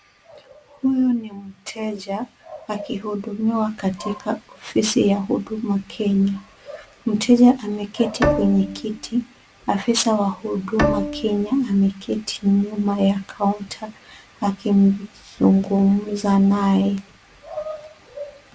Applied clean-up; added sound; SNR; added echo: none; Bowed string instrument; 5 dB; none.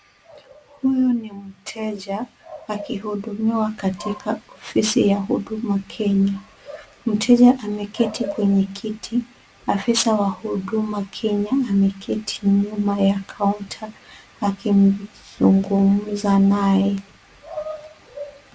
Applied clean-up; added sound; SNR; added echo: none; none; none; none.